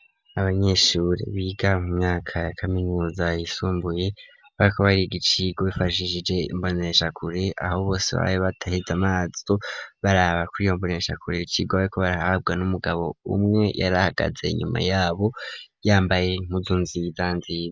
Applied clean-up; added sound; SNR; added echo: none; none; none; none.